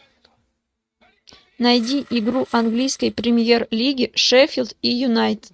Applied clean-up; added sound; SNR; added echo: neural mask model RNNoise.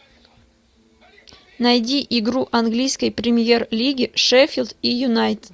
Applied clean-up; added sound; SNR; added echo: none; none; none; none.